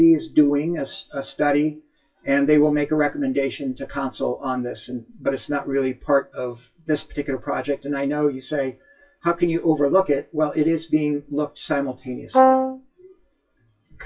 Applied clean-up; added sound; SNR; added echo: classical method WPE with log-MMSE.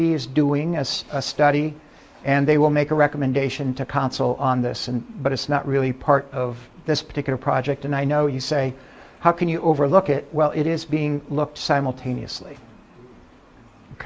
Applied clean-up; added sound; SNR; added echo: none; none; none; none.